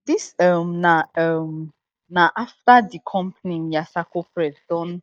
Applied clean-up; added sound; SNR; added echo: neural mask model DeepFilterNet 3.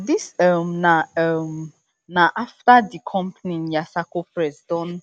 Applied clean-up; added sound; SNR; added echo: none; none; none; none.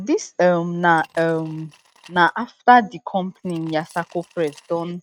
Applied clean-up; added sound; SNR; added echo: neural mask model RNNoise.